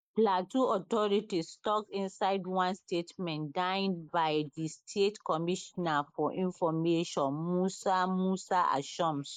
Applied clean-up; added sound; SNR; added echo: neural mask model Resemble Enhance denoiser.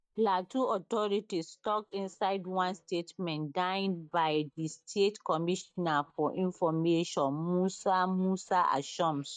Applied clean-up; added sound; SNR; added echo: neural mask model DeepFilterNet 3.